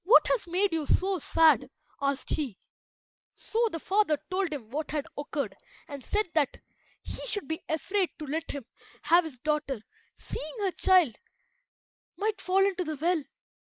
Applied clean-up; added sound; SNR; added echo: neural mask model Resemble Enhance denoiser.